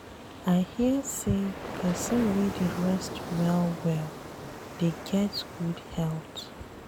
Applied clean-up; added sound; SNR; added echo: none; Ocean; 9 dB; none.